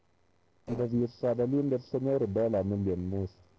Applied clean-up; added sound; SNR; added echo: neural separator model SepFormer DNS4.